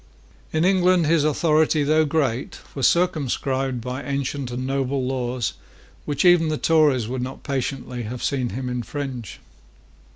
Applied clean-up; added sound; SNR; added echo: none; none; none; none.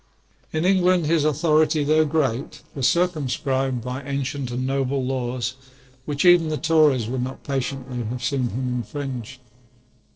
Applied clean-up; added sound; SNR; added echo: neural separator model SepFormer DNS4.